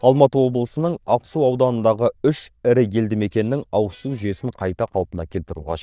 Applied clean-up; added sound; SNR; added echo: neural diffusion model UNIVERSE++.